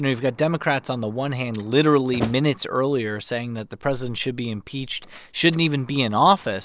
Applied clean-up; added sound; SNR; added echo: none; Slam; 19 dB; none.